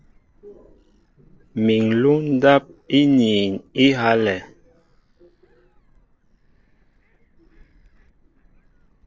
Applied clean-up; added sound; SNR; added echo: neural separator model SepFormer DNS4.